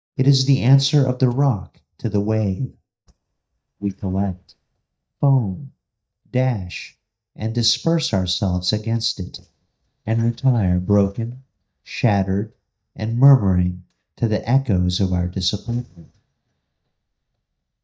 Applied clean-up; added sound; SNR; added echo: neural mask model DeepFilterNet 3.